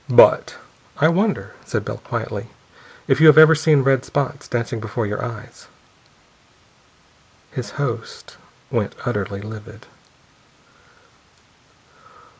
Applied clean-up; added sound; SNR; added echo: none; none; none; none.